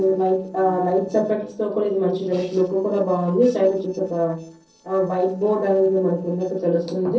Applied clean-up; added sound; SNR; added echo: neural separator model SepFormer DNS4.